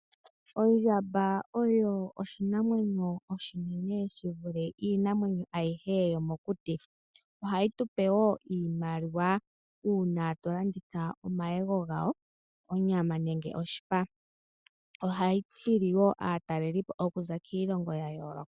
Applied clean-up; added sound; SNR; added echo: none; none; none; none.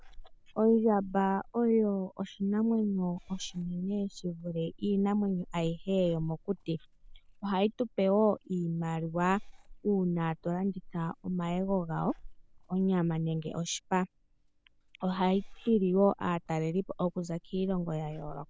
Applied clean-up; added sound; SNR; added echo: none; Meow / Purr; 19 dB; none.